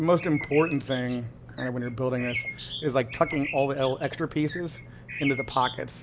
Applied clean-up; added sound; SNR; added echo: none; Bird; 10 dB; none.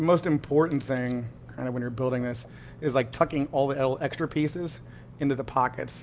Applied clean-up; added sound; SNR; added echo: none; none; none; none.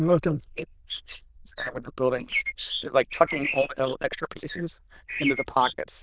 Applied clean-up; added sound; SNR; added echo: neural diffusion model UNIVERSE++.